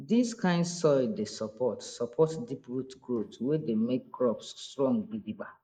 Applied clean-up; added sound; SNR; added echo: neural mask model Resemble Enhance denoiser.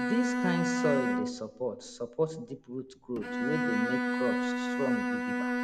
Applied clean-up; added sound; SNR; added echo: none; Bowed string instrument; -2 dB; none.